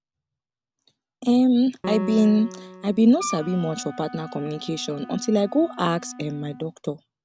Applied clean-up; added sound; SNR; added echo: none; Piano + Wind instrument, woodwind instrument; 13 dB; none.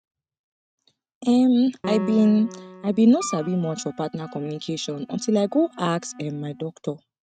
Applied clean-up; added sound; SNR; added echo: neural mask model RNNoise.